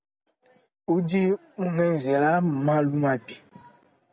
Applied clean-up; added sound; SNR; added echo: none; none; none; none.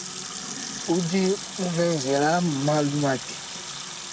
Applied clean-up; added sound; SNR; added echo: none; Sink (filling or washing) / Water tap, faucet; 9 dB; none.